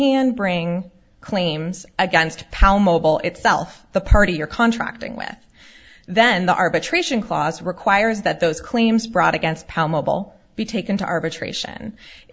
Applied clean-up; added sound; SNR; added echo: none; none; none; none.